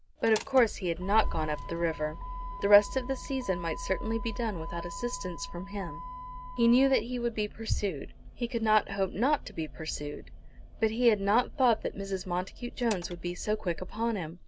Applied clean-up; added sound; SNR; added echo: none; Motor vehicle (road); 9 dB; none.